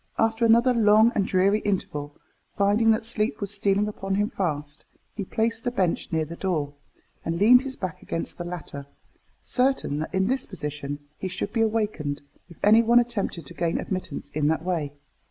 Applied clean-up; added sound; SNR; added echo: none; none; none; none.